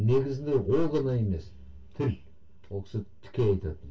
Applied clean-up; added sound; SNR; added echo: none; none; none; reverberation time 0.2 s.